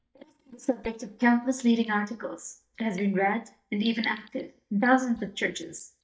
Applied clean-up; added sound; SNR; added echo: neural mask model DeepFilterNet 3.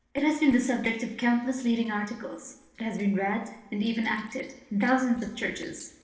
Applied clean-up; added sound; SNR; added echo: neural separator model SepFormer DNS4.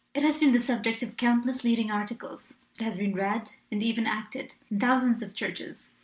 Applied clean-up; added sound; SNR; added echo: none; none; none; none.